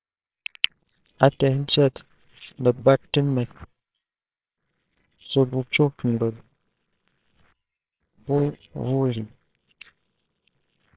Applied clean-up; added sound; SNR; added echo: neural separator model SepFormer WHAMR!.